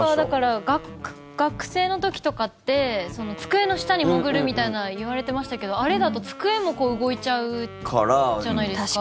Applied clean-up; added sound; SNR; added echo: none; Wind instrument, woodwind instrument; 16 dB; none.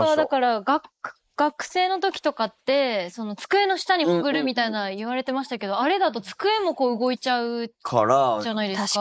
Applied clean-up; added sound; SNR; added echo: neural mask model Resemble Enhance denoiser.